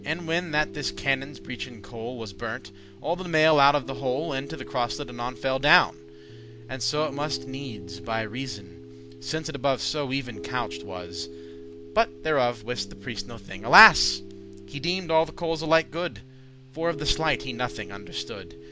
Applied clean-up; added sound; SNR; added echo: none; Piano; 15 dB; none.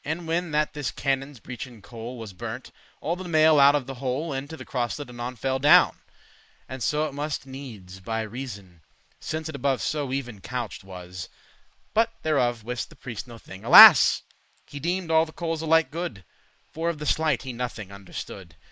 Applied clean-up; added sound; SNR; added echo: neural mask model Resemble Enhance denoiser.